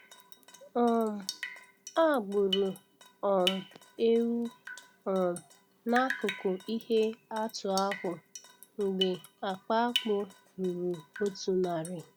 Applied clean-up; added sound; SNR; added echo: none; Drip; 11 dB; none.